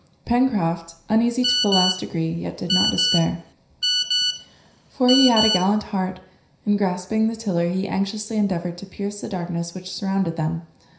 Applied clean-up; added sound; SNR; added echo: none; Telephone; 1 dB; reverberation time 0.5 s.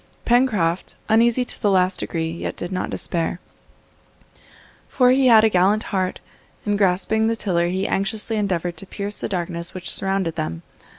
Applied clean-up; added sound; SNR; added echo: none; none; none; none.